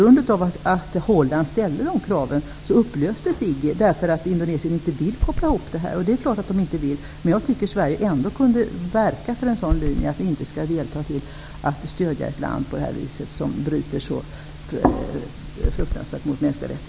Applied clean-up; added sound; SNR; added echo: none; Run; 1 dB; none.